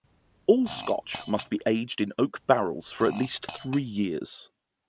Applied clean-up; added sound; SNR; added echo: none; Fart; 15 dB; none.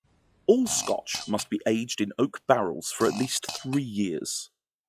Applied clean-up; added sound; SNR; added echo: classical method log-MMSE.